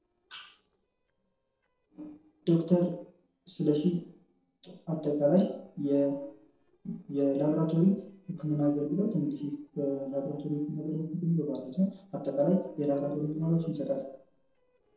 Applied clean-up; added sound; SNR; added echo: neural separator model SepFormer DNS4.